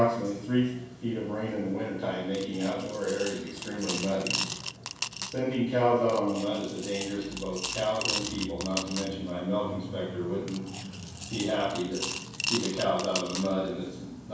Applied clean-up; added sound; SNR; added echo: none; Coin (dropping) / Glass; 7 dB; reverberation time 0.7 s.